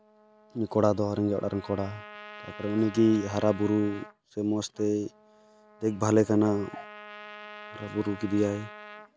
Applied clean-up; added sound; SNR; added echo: none; Trumpet; 18 dB; none.